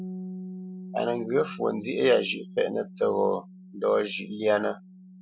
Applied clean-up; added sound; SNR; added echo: none; Bass guitar; 14 dB; none.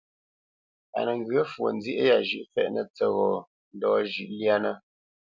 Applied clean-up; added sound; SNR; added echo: none; none; none; none.